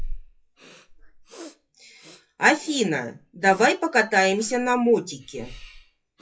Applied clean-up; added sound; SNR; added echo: classical method WPE with log-MMSE.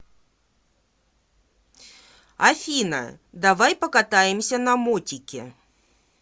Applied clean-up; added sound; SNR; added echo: none; none; none; none.